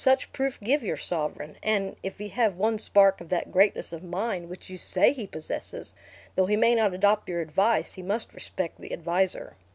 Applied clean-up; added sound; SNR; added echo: none; none; none; none.